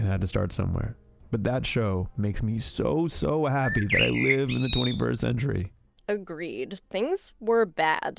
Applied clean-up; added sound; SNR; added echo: none; Bird; 3 dB; none.